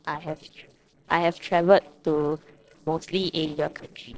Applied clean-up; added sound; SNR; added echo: neural separator model SepFormer DNS4.